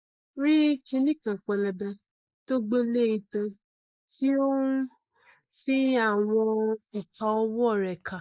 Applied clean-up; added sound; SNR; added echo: neural mask model Resemble Enhance denoiser.